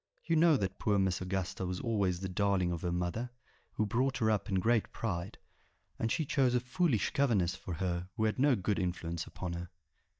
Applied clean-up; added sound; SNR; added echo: neural mask model DeepFilterNet 3.